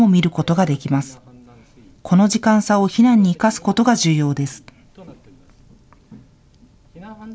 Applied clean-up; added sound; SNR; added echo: none; none; none; none.